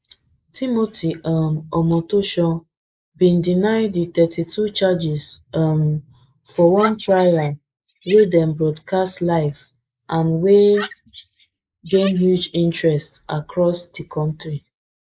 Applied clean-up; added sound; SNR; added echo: neural mask model Resemble Enhance denoiser.